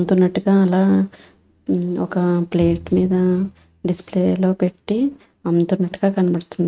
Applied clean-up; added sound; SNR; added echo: neural mask model RNNoise.